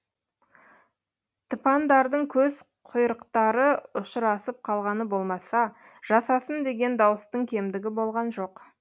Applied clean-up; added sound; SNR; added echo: none; none; none; none.